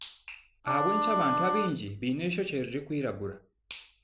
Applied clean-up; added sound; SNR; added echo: none; Wind instrument, woodwind instrument; -1 dB; none.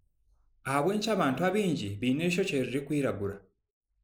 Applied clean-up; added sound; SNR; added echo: neural mask model Resemble Enhance denoiser.